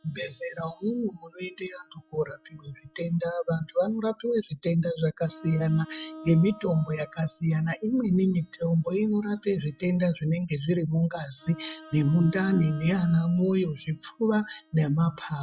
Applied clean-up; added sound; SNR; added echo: classical method log-MMSE.